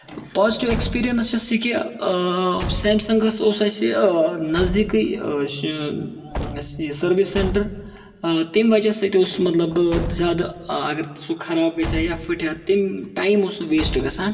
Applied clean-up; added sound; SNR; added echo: none; Slam / Truck / Car; 12 dB; reverberation time 1.5 s.